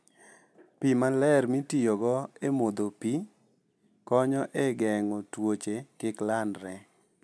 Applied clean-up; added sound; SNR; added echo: none; none; none; none.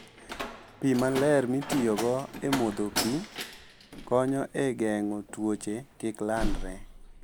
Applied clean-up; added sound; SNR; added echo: none; Slam; 8 dB; none.